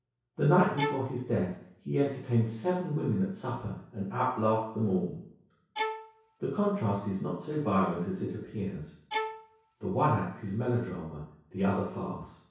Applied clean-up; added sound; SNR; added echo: none; Bowed string instrument; 7 dB; reverberation time 0.6 s.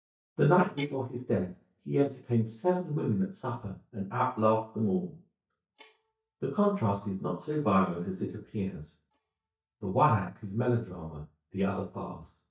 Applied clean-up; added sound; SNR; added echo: neural mask model DeepFilterNet 3.